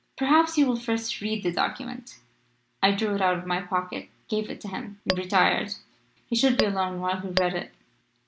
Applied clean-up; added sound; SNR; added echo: none; Tap / Glass; 3 dB; none.